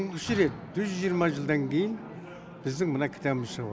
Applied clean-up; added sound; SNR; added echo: none; none; none; none.